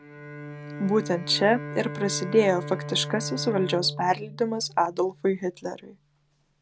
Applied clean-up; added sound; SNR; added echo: none; Bowed string instrument; 11 dB; none.